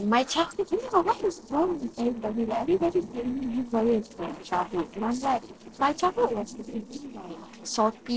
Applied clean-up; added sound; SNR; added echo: neural separator model SepFormer DNS4.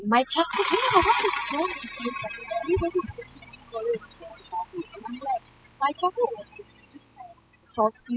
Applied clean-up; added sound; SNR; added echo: classical method spectral subtraction.